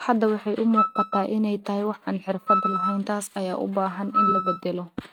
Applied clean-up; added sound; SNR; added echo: neural mask model RNNoise.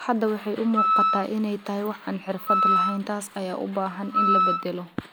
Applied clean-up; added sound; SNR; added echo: none; Wind instrument, woodwind instrument; -2 dB; none.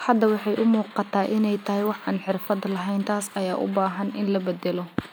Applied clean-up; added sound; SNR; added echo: none; none; none; none.